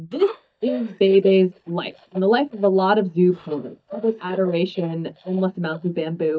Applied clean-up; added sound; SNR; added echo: neural mask model DeepFilterNet 3.